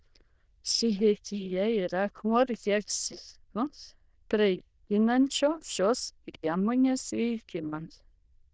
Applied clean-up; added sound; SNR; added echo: neural diffusion model UNIVERSE++.